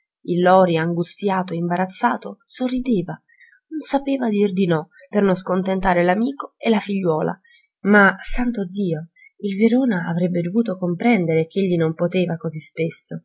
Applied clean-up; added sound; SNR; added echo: none; none; none; none.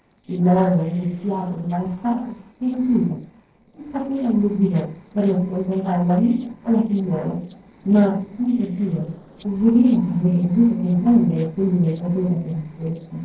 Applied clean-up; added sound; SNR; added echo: neural separator model SepFormer DNS4.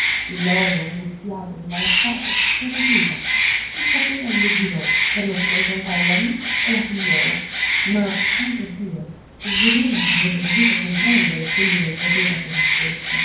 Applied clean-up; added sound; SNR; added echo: none; Bird; -4 dB; reverberation time 0.9 s.